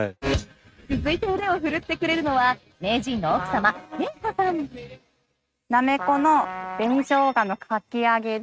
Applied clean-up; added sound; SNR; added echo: neural mask model RNNoise.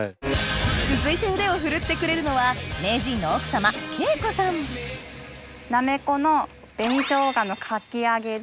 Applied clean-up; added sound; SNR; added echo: none; none; none; none.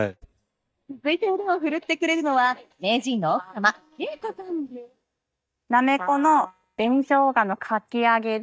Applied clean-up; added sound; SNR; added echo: neural mask model DeepFilterNet 3.